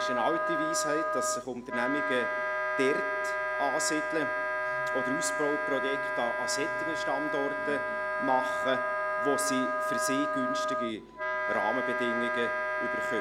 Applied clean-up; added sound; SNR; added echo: none; Wind instrument, woodwind instrument; -3 dB; none.